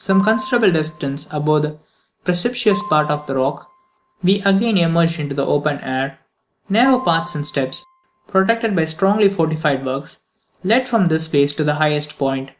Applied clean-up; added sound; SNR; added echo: none; Piano; 15 dB; none.